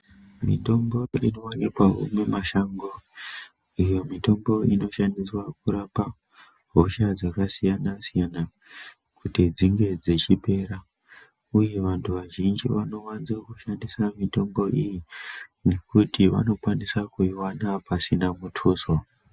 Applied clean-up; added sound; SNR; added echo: none; none; none; none.